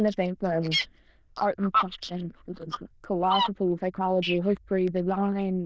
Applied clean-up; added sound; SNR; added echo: neural diffusion model UNIVERSE++.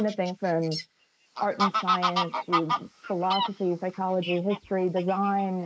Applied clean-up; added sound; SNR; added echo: neural mask model Resemble Enhance denoiser.